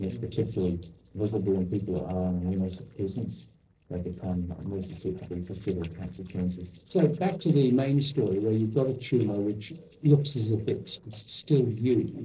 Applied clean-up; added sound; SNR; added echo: neural separator model SepFormer DNS4.